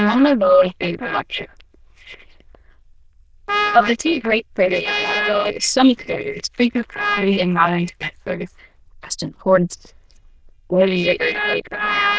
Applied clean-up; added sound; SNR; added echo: neural diffusion model UNIVERSE++.